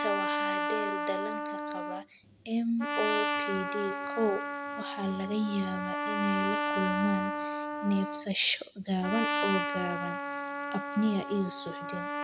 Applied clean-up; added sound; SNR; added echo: none; Trumpet; 1 dB; none.